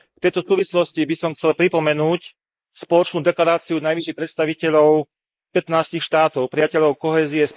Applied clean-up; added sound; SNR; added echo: neural mask model Resemble Enhance denoiser.